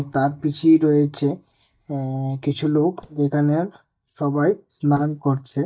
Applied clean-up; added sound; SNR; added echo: neural mask model DeepFilterNet 3.